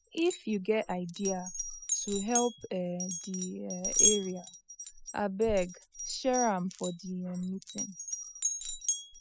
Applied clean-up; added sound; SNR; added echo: classical method spectral subtraction.